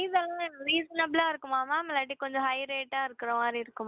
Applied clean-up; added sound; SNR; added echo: none; none; none; none.